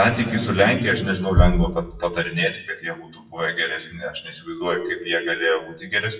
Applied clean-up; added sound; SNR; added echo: classical method WPE with log-MMSE.